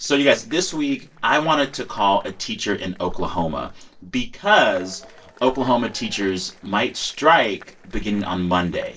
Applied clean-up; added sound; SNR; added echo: neural separator model SepFormer DNS4.